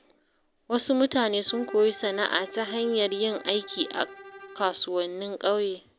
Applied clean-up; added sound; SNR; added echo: none; Bowed string instrument; 19 dB; none.